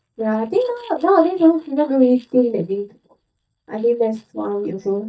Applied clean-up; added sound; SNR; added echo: neural mask model DeepFilterNet 3.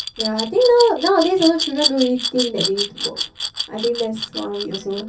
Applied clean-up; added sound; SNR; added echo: none; Glass; 7 dB; reverberation time 0.3 s.